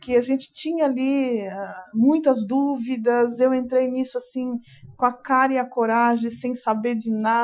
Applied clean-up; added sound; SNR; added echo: classical method Wiener filter.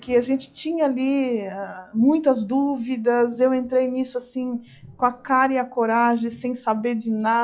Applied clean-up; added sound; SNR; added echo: classical method log-MMSE.